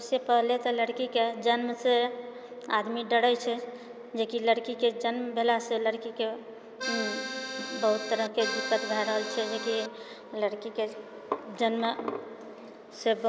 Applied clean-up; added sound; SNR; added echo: none; Accordion; 6 dB; none.